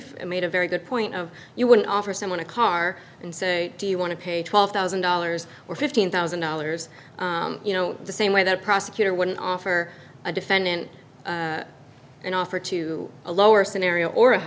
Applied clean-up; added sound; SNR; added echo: none; none; none; none.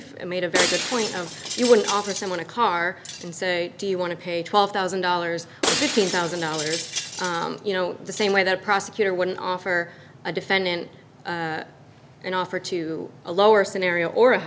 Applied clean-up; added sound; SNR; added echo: none; Shatter; 7 dB; none.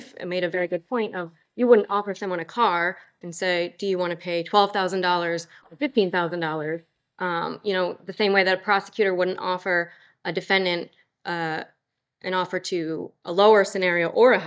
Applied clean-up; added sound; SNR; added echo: neural mask model DeepFilterNet 3.